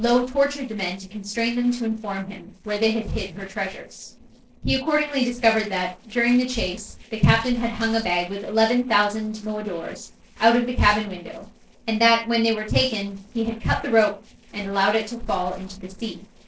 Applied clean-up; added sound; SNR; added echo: neural separator model SepFormer DNS4.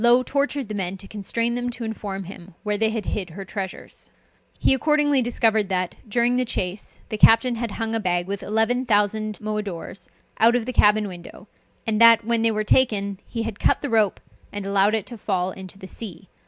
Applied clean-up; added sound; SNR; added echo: none; none; none; none.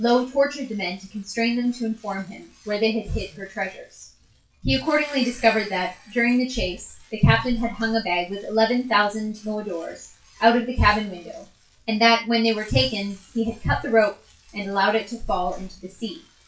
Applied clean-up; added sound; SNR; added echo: classical method WPE with log-MMSE.